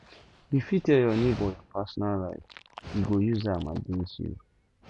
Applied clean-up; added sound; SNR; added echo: none; Dog; 17 dB; none.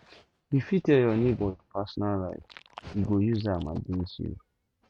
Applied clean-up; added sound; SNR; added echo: neural mask model RNNoise.